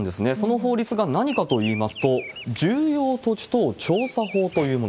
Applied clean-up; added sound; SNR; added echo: none; Bird vocalization, bird call, bird song; 18 dB; none.